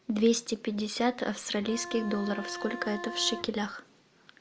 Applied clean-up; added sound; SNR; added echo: none; Bowed string instrument; 11 dB; none.